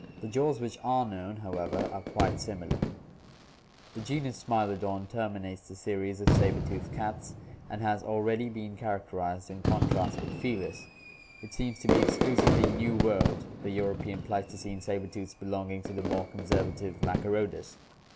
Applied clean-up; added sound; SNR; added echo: none; Fireworks; 0 dB; none.